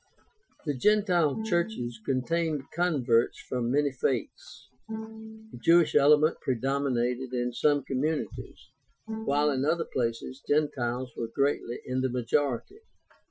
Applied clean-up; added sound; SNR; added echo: classical method Wiener filter.